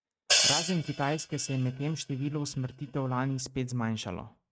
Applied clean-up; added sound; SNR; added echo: neural mask model RNNoise.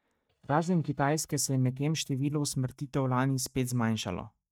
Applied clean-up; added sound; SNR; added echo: neural mask model DeepFilterNet 3.